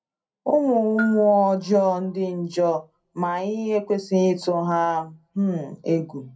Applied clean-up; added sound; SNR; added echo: none; Bell; 16 dB; reverberation time 0.2 s.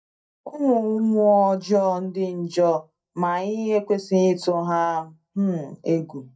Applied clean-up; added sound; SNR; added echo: neural mask model DeepFilterNet 3.